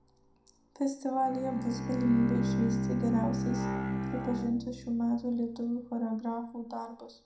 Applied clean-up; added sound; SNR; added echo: none; Bowed string instrument; 3 dB; reverberation time 0.4 s.